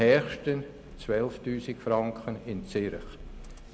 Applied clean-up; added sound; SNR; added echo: none; Motor vehicle (road); 19 dB; none.